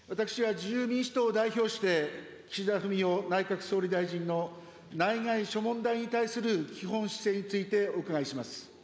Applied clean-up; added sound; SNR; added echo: none; none; none; none.